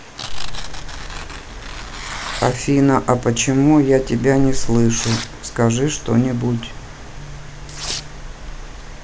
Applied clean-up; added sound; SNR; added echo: none; Tearing; 16 dB; none.